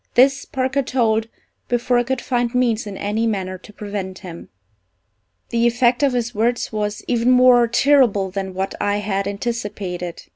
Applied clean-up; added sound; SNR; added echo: none; none; none; none.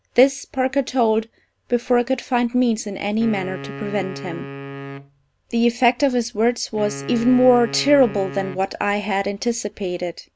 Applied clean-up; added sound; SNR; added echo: none; Wind instrument, woodwind instrument; 14 dB; none.